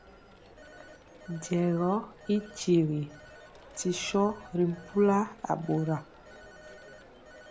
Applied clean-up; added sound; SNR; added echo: none; Telephone; 20 dB; none.